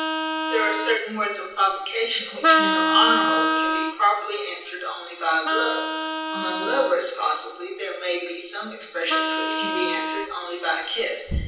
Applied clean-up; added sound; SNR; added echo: none; Vehicle horn, car horn, honking; 1 dB; reverberation time 0.9 s.